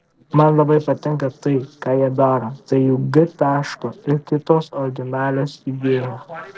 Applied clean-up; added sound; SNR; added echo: neural separator model SepFormer DNS4.